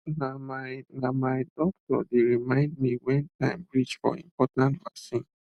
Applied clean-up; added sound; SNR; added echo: none; none; none; none.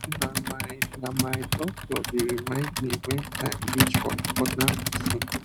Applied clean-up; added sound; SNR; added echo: none; Computer keyboard; -3 dB; none.